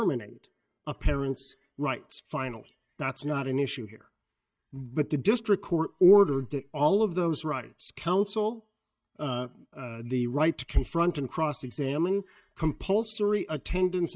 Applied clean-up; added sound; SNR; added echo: neural mask model DeepFilterNet 3.